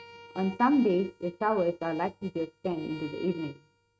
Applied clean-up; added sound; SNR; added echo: neural mask model RNNoise.